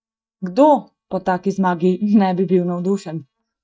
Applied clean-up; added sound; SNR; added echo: neural mask model DeepFilterNet 3.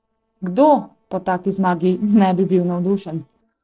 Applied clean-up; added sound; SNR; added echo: neural separator model SepFormer DNS4.